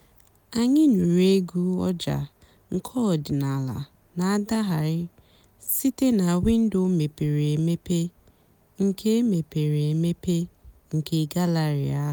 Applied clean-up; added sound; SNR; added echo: none; none; none; none.